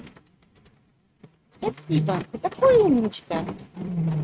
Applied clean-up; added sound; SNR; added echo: neural mask model RNNoise.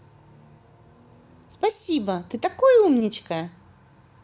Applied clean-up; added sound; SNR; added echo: none; none; none; none.